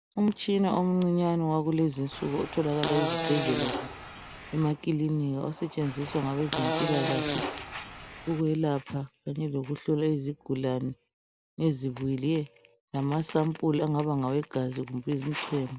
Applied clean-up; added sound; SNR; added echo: none; Fart; 5 dB; none.